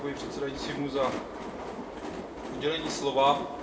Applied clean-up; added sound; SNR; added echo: none; Train; 6 dB; reverberation time 0.3 s.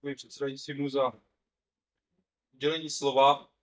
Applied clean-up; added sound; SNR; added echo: neural mask model DeepFilterNet 3.